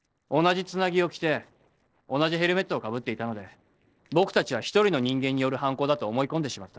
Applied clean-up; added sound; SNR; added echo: neural separator model SepFormer DNS4.